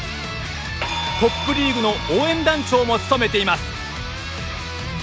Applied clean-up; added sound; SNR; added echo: none; none; none; none.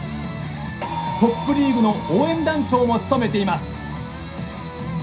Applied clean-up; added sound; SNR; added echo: none; none; none; reverberation time 0.3 s.